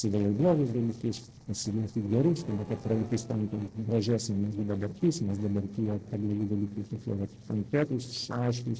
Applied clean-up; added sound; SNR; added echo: neural separator model SepFormer DNS4.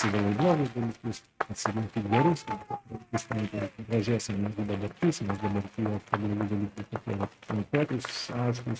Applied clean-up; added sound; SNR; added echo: neural mask model RNNoise.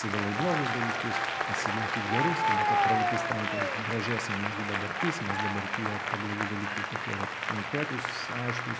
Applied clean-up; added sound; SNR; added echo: none; Applause; -4 dB; none.